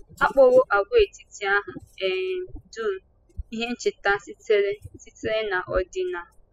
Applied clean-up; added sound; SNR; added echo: classical method spectral subtraction.